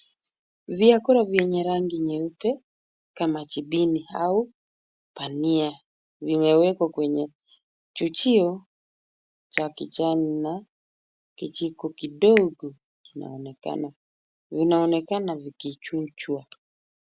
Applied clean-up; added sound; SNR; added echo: none; Finger snapping; 15 dB; none.